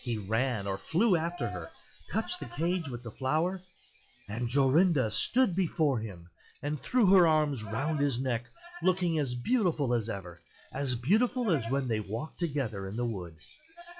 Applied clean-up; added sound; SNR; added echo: classical method log-MMSE.